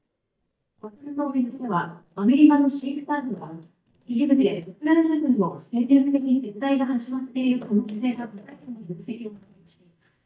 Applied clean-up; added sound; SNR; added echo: neural mask model DeepFilterNet 3.